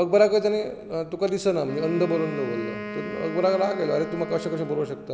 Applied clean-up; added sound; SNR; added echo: none; Wind instrument, woodwind instrument; 12 dB; none.